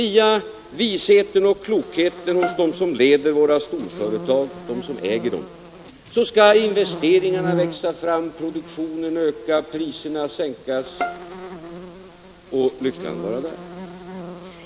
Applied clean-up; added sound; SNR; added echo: none; Buzz + Bowed string instrument; 13 dB; none.